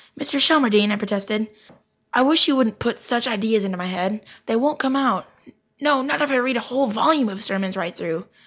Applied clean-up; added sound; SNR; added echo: none; none; none; none.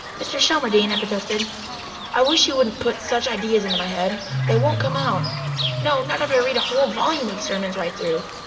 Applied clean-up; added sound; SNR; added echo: none; Bird / Fowl; 5 dB; reverberation time 2.3 s.